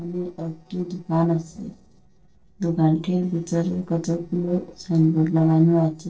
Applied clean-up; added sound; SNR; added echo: neural separator model SepFormer DNS4.